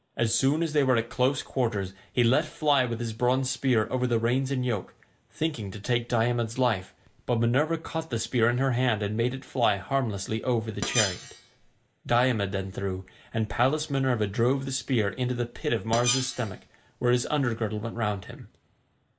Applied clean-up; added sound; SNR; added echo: none; Screech; 8 dB; none.